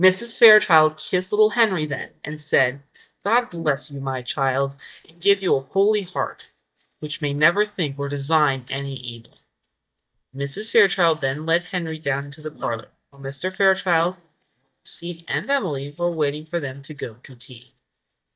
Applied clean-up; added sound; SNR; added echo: neural mask model DeepFilterNet 3.